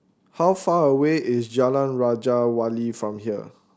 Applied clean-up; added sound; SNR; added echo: none; none; none; none.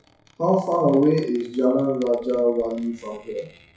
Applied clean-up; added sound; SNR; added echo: classical method WPE with log-MMSE.